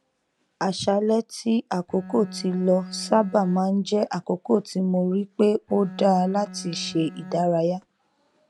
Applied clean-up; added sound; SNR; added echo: none; Bowed string instrument; 16 dB; none.